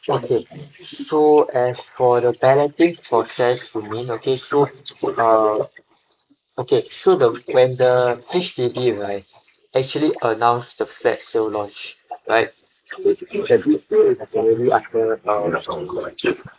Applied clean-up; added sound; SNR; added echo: neural mask model Resemble Enhance denoiser.